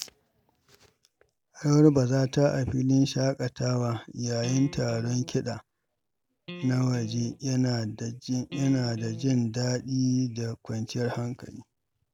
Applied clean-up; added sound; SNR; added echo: none; Electric guitar; 15 dB; none.